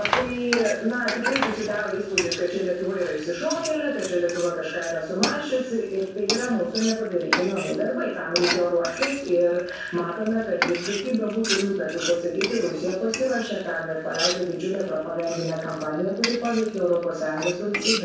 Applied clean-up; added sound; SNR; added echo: none; Frying (food); 6 dB; reverberation time 0.7 s.